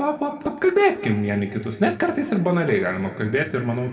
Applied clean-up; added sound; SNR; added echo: none; Percussion; 19 dB; reverberation time 1.8 s.